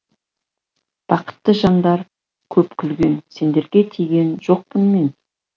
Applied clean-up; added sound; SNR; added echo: none; none; none; none.